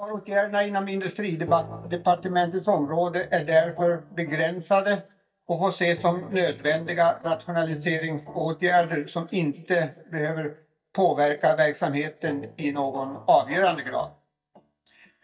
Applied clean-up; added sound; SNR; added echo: neural mask model DeepFilterNet 3.